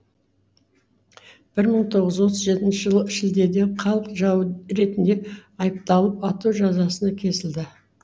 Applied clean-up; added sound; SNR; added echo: none; none; none; none.